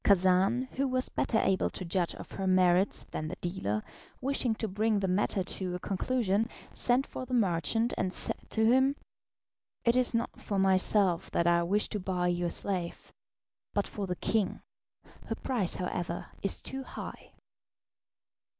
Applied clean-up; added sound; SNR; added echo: none; none; none; none.